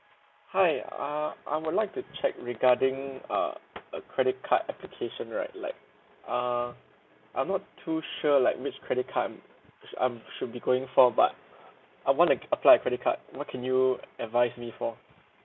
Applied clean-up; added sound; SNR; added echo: none; none; none; none.